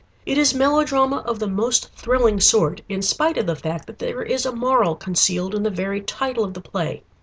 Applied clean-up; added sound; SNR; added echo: none; none; none; none.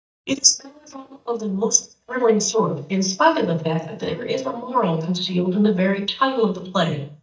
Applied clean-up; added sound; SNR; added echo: neural mask model DeepFilterNet 3.